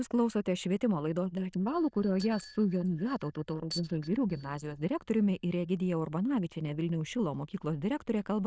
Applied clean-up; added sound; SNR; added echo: neural diffusion model UNIVERSE++.